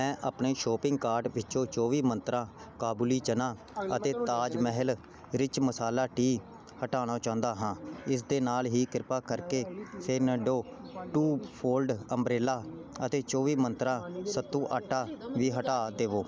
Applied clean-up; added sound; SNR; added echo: none; none; none; none.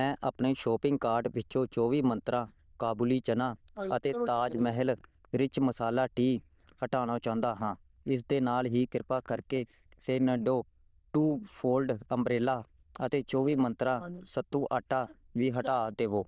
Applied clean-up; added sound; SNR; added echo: neural diffusion model UNIVERSE++.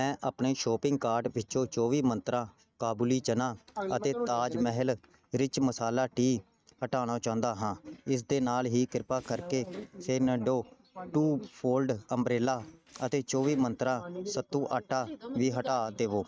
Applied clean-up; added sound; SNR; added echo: neural mask model RNNoise.